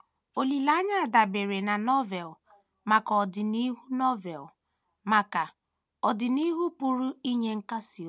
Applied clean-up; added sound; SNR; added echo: none; none; none; none.